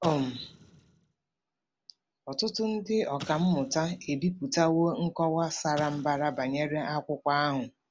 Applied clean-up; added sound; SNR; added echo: none; Explosion; 19 dB; none.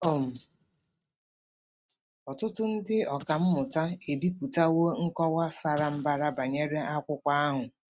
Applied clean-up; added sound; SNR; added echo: neural mask model RNNoise.